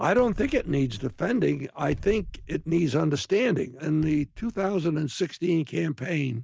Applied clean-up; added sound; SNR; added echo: neural mask model DeepFilterNet 3.